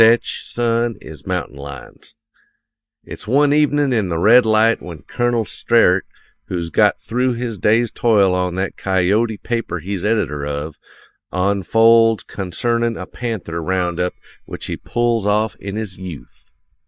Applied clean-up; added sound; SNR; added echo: neural mask model DeepFilterNet 3.